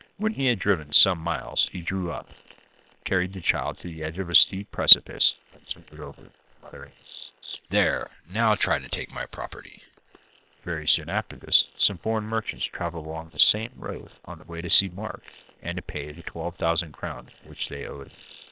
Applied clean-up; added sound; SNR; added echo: neural separator model SepFormer WHAM!.